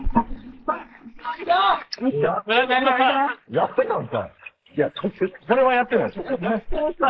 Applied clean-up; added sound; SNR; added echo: neural mask model Resemble Enhance denoiser.